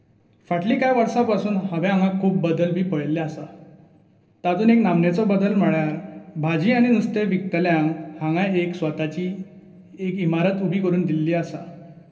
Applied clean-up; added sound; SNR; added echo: none; none; none; reverberation time 0.3 s.